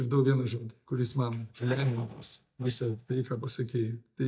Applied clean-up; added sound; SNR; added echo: neural mask model DeepFilterNet 3.